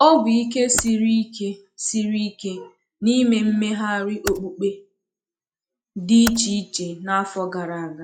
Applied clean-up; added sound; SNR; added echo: classical method log-MMSE.